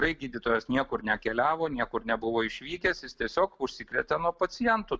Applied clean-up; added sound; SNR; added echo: none; none; none; none.